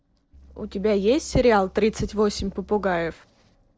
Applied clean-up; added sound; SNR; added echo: neural separator model SepFormer DNS4.